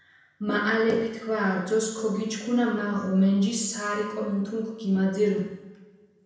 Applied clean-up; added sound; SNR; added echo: none; none; none; reverberation time 0.9 s.